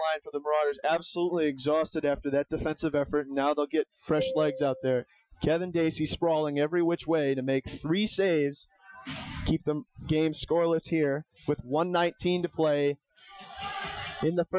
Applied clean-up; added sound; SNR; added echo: classical method Wiener filter.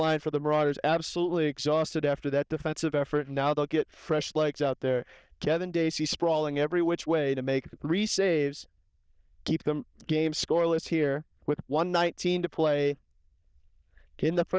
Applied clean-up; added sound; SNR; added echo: neural diffusion model UNIVERSE++.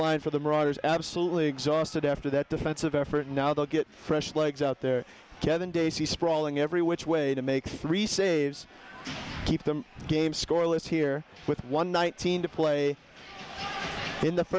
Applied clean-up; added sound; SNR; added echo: none; none; none; none.